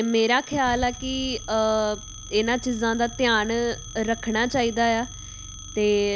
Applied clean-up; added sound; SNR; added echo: none; Engine starting / Car + Telephone; 14 dB; none.